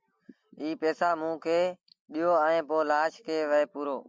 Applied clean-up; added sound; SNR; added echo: none; none; none; none.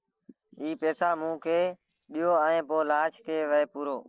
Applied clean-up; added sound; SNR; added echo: neural separator model SepFormer DNS4.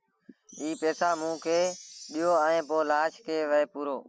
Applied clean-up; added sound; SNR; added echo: none; Chime; 19 dB; none.